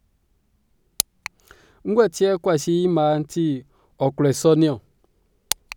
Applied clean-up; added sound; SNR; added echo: none; none; none; none.